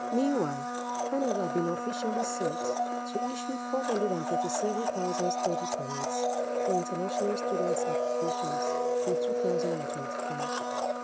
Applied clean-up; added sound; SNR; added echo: none; Domestic sounds, home sounds; -3 dB; none.